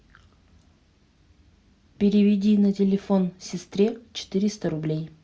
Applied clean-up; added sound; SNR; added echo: none; none; none; none.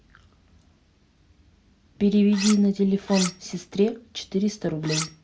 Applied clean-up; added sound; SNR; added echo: none; Cutlery, silverware; 7 dB; none.